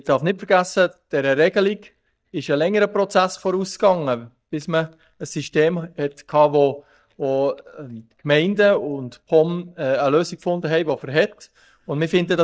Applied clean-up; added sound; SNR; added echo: neural mask model DeepFilterNet 3.